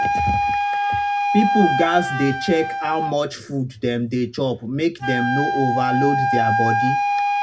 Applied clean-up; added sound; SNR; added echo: none; Wind instrument, woodwind instrument; -1 dB; reverberation time 0.2 s.